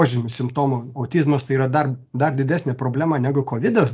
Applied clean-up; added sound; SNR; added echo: none; none; none; none.